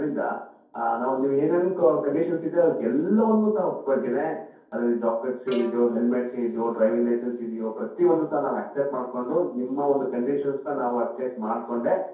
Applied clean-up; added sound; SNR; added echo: none; Bowed string instrument; 14 dB; reverberation time 0.6 s.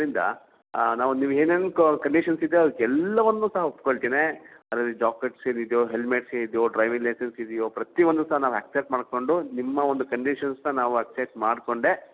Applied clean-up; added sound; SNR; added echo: none; none; none; none.